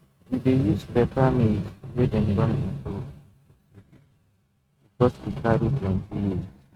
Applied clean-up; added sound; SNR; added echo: neural mask model RNNoise.